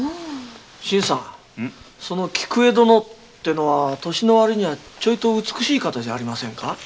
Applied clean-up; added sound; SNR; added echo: none; none; none; none.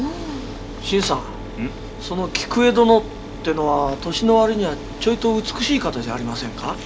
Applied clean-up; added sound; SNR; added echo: none; Mechanisms; 11 dB; none.